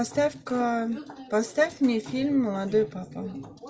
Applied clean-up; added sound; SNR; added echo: none; none; none; none.